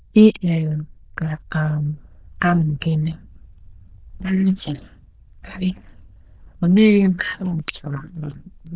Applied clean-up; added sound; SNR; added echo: neural diffusion model UNIVERSE++.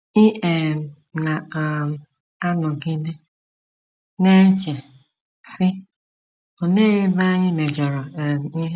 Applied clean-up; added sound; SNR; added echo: none; none; none; none.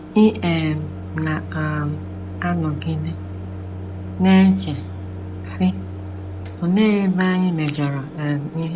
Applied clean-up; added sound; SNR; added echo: none; Microwave oven; 10 dB; none.